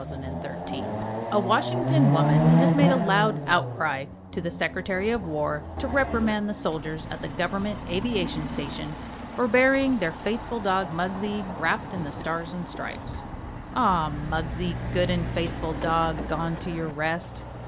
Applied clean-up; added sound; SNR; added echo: none; Chatter / Car passing by / Motorcycle / Traffic noise, roadway noise / Accelerating, revving, vroom; 2 dB; none.